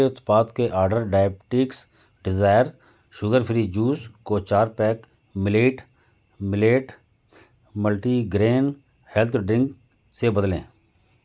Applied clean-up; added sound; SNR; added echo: none; none; none; none.